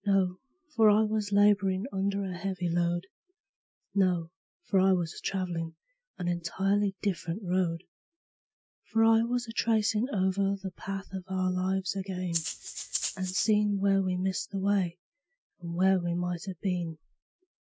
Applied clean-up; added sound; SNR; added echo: none; Rattle (instrument); 6 dB; none.